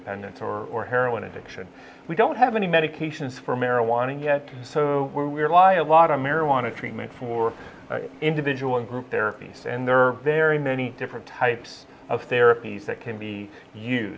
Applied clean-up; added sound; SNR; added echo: none; none; none; none.